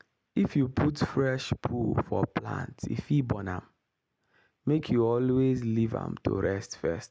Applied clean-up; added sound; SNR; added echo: none; none; none; none.